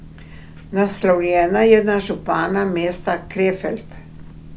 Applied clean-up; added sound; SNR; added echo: none; Boat, Water vehicle; 18 dB; none.